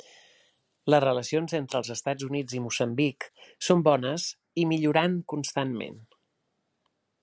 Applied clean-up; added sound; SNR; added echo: none; none; none; none.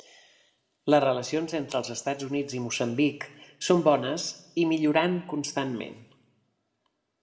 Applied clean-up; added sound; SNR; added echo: none; none; none; reverberation time 0.7 s.